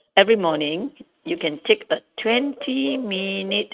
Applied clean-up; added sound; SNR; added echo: neural mask model RNNoise.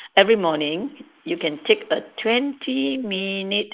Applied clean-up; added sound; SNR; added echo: neural mask model Resemble Enhance denoiser.